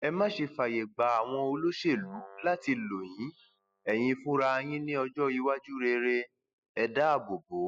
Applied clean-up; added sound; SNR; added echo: classical method spectral subtraction.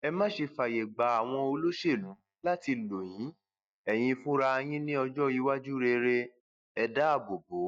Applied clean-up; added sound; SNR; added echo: neural mask model DeepFilterNet 3.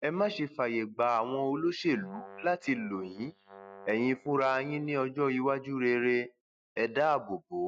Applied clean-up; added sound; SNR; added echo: neural mask model RNNoise.